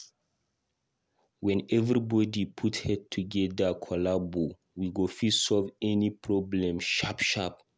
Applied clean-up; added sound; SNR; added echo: none; none; none; none.